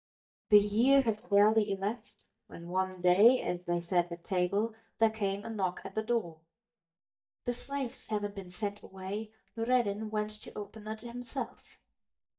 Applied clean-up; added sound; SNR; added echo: neural mask model DeepFilterNet 3.